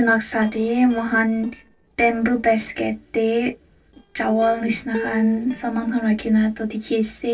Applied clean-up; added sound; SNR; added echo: neural separator model SepFormer DNS4.